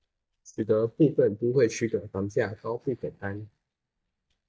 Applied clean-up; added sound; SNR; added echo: neural mask model DeepFilterNet 3.